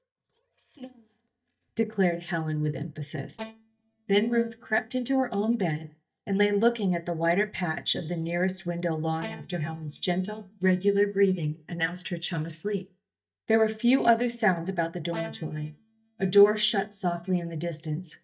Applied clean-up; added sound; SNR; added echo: neural mask model DeepFilterNet 3.